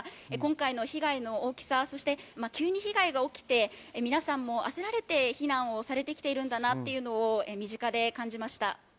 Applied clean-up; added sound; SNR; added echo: none; none; none; none.